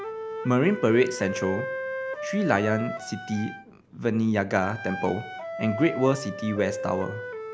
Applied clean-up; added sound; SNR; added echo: none; Wind instrument, woodwind instrument; 8 dB; none.